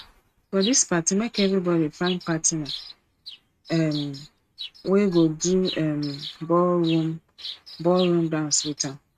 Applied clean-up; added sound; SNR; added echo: neural mask model RNNoise.